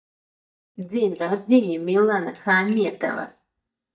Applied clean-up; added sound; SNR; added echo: neural mask model DeepFilterNet 3.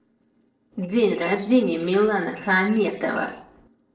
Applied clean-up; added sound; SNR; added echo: neural separator model SepFormer DNS4.